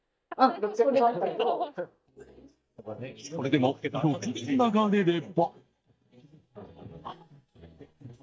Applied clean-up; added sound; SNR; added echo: neural mask model DeepFilterNet 3.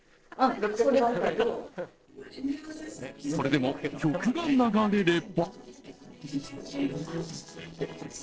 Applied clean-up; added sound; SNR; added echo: neural separator model SepFormer DNS4.